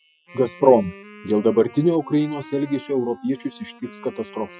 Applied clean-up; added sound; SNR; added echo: classical method Wiener filter.